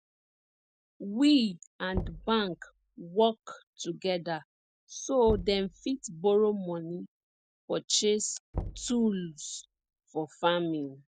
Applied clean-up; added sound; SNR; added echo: none; Knock; 12 dB; none.